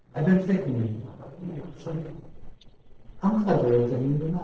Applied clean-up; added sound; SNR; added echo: neural separator model SepFormer DNS4.